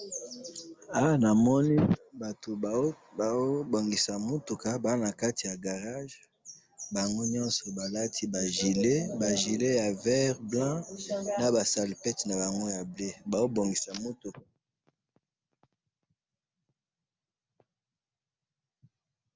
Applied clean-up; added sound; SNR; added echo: none; none; none; none.